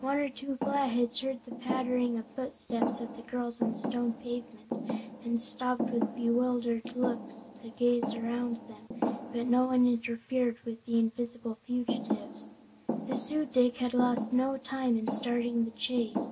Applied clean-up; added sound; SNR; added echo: none; Thump, thud; 7 dB; none.